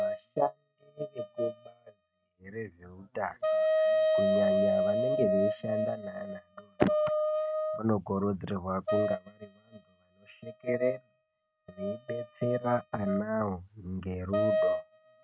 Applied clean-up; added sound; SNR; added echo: neural mask model RNNoise.